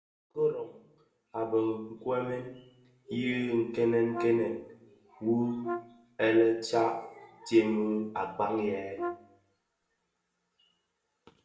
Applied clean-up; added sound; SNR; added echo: none; Brass instrument; 9 dB; reverberation time 0.5 s.